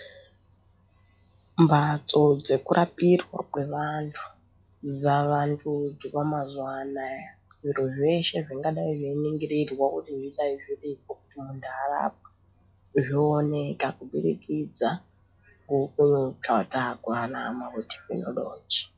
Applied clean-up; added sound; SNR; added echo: classical method log-MMSE.